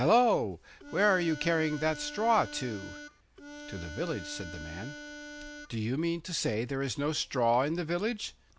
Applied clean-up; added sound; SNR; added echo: none; Harmonica; 13 dB; none.